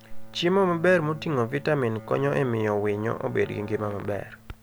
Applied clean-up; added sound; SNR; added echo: none; Bowed string instrument; 19 dB; none.